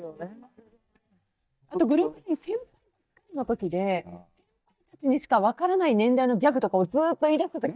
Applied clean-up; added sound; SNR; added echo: neural mask model DeepFilterNet 3.